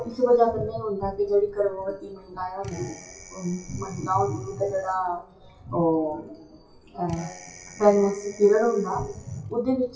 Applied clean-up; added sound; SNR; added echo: classical method WPE with log-MMSE.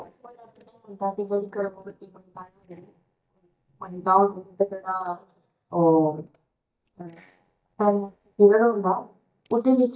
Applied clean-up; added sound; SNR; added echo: neural mask model DeepFilterNet 3.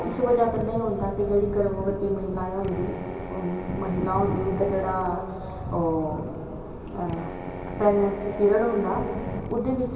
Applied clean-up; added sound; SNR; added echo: none; Drill; 13 dB; reverberation time 2.5 s.